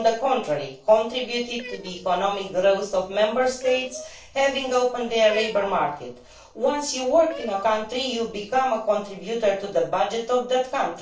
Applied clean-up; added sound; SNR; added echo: neural separator model SepFormer DNS4.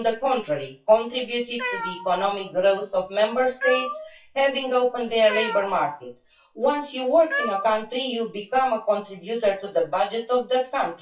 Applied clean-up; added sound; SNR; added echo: classical method WPE with log-MMSE.